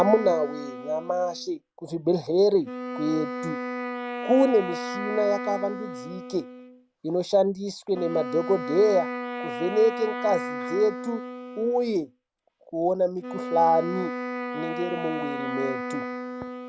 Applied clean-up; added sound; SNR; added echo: none; Wind instrument, woodwind instrument; 8 dB; none.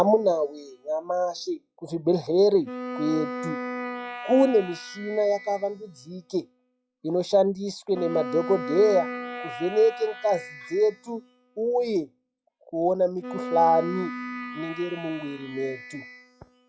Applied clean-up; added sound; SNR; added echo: classical method log-MMSE.